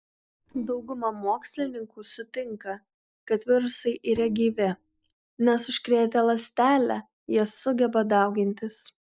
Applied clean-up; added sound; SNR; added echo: neural separator model SepFormer DNS4.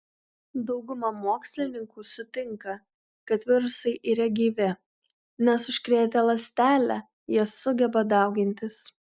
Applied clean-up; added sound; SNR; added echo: none; none; none; none.